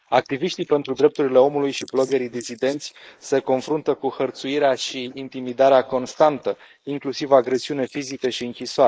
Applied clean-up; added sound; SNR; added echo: neural mask model Resemble Enhance denoiser.